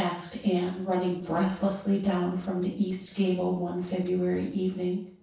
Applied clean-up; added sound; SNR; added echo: neural separator model SepFormer DNS4.